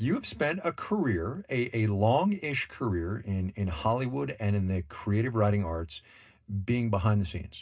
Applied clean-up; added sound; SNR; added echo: none; none; none; reverberation time 0.2 s.